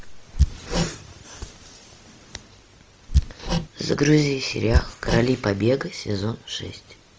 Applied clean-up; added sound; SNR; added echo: none; Hammer; 0 dB; none.